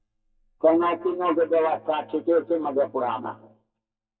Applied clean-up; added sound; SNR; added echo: neural mask model DeepFilterNet 3.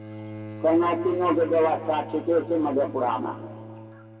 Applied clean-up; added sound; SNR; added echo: none; Bowed string instrument; 14 dB; reverberation time 2.1 s.